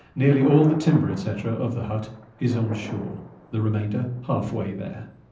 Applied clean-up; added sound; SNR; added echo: none; Thunder; 17 dB; reverberation time 0.6 s.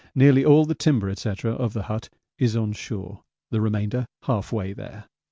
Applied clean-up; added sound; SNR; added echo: none; none; none; none.